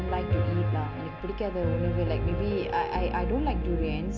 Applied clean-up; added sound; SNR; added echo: none; Piano; -3 dB; none.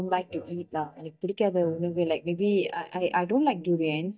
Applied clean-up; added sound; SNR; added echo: neural mask model DeepFilterNet 3.